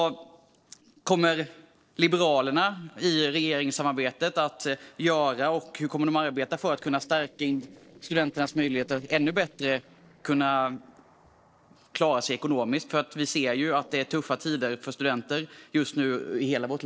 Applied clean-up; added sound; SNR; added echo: neural separator model SepFormer DNS4.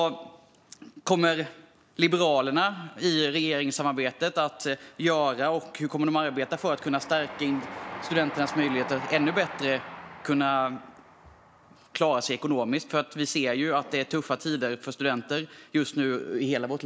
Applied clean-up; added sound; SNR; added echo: none; Train; 16 dB; none.